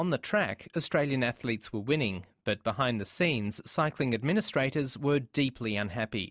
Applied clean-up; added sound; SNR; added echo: none; none; none; none.